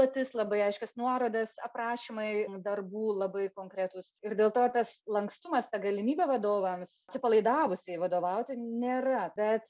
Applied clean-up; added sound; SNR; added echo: none; none; none; none.